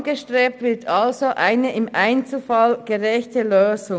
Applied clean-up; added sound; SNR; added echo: none; none; none; none.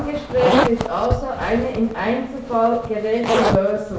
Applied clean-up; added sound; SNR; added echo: none; Zipper (clothing); 3 dB; reverberation time 0.6 s.